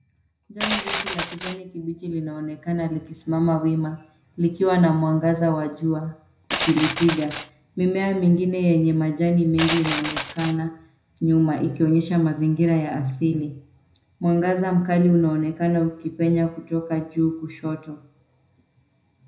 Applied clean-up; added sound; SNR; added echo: none; Glass; 8 dB; reverberation time 0.5 s.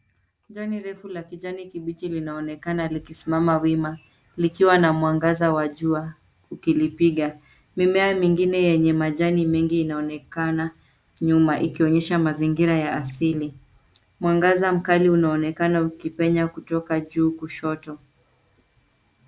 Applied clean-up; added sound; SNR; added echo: none; none; none; none.